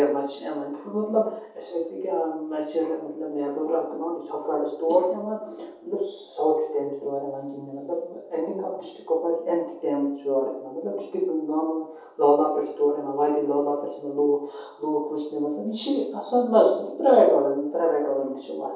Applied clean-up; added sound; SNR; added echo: none; none; none; reverberation time 0.7 s.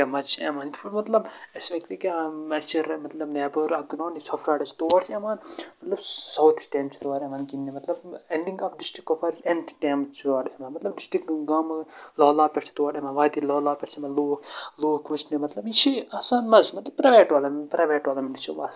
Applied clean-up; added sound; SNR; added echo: none; none; none; none.